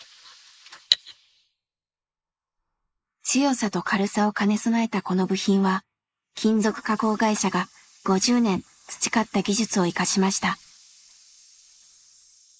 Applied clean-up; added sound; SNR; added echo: neural mask model Resemble Enhance denoiser.